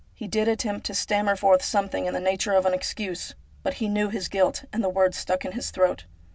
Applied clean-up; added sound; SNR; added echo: none; none; none; none.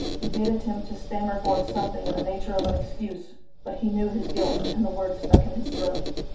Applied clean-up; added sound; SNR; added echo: none; Squeak; -1 dB; reverberation time 0.5 s.